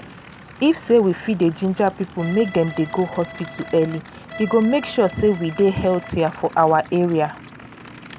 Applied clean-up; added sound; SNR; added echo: none; Accordion + Idling / Aircraft; 17 dB; none.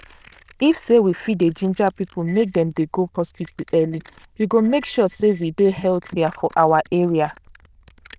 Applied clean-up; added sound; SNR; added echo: neural diffusion model UNIVERSE++.